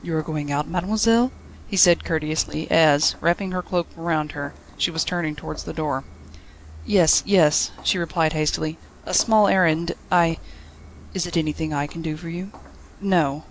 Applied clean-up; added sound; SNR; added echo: none; Walk, footsteps; 19 dB; none.